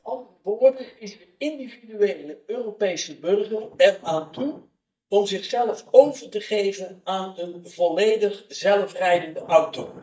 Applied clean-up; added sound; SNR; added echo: neural mask model DeepFilterNet 3.